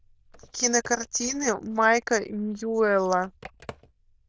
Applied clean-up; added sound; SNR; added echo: neural diffusion model UNIVERSE++.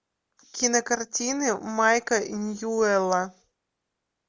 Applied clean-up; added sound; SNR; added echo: none; none; none; none.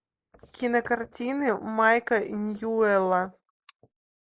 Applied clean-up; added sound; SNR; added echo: neural mask model Resemble Enhance denoiser.